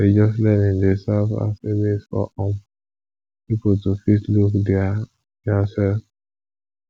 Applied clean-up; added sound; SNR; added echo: none; none; none; none.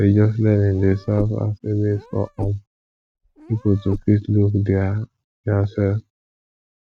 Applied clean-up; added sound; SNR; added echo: neural mask model RNNoise.